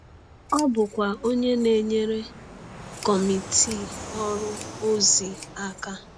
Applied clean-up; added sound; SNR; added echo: none; Scissors + Fixed-wing aircraft, airplane; 13 dB; none.